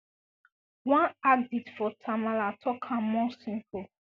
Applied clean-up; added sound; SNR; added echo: none; none; none; none.